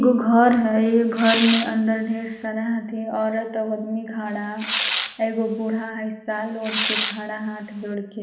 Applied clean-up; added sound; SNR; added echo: none; Tearing; 4 dB; reverberation time 1.0 s.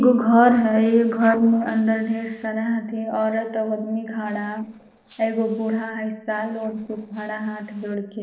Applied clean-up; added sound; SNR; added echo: neural separator model SepFormer DNS4.